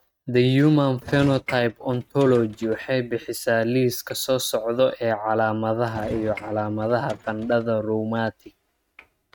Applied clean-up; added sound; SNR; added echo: neural mask model RNNoise.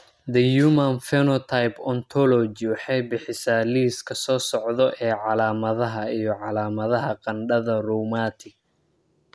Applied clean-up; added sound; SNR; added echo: none; none; none; none.